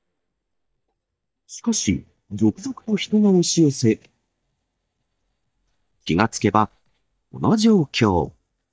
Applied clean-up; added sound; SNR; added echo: neural mask model DeepFilterNet 3.